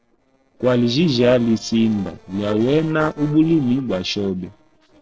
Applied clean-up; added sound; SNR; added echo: neural separator model SepFormer DNS4.